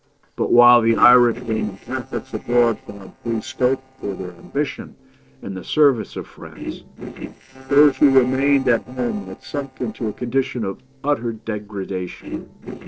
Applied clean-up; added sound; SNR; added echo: neural separator model SepFormer DNS4.